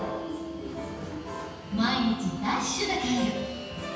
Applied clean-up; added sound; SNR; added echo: none; Fixed-wing aircraft, airplane; 19 dB; reverberation time 1.2 s.